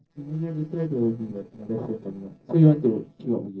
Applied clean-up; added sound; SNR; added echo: neural separator model SepFormer DNS4.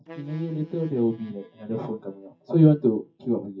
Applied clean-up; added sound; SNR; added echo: classical method WPE with log-MMSE.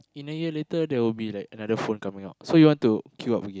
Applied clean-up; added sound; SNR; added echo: none; none; none; none.